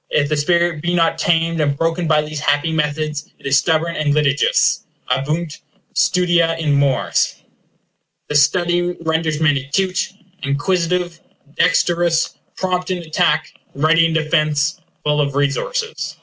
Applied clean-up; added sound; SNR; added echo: none; none; none; none.